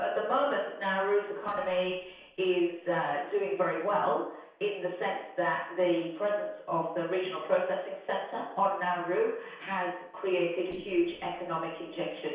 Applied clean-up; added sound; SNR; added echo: neural separator model SepFormer DNS4.